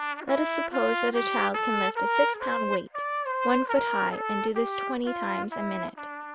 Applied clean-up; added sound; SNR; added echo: none; Trumpet; 0 dB; none.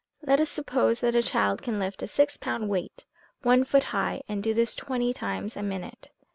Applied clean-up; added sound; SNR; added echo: none; none; none; none.